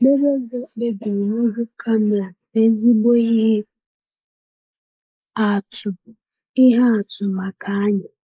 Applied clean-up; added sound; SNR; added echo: neural mask model Resemble Enhance denoiser.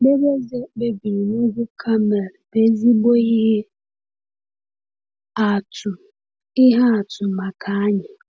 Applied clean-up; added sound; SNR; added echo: none; none; none; none.